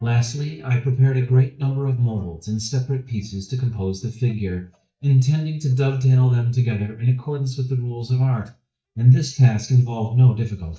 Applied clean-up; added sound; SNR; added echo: neural mask model DeepFilterNet 3.